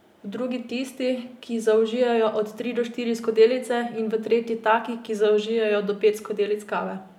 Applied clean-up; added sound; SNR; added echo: none; none; none; none.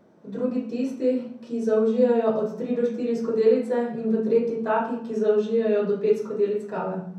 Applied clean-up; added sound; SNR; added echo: none; none; none; reverberation time 0.6 s.